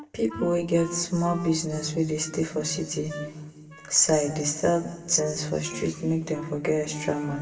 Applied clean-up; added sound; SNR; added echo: none; Wind instrument, woodwind instrument; 16 dB; reverberation time 1.5 s.